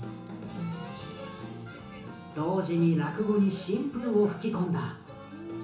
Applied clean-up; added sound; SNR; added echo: none; Chime; 3 dB; reverberation time 0.8 s.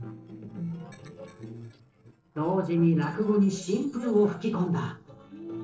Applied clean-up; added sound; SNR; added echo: neural separator model SepFormer DNS4.